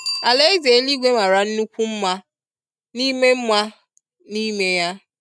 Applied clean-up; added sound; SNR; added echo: neural mask model RNNoise.